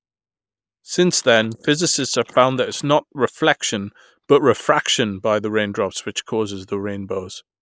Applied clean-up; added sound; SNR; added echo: neural mask model Resemble Enhance denoiser.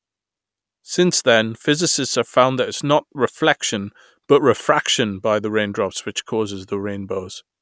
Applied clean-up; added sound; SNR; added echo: none; none; none; none.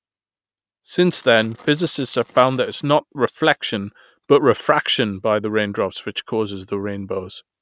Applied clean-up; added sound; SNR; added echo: neural mask model RNNoise.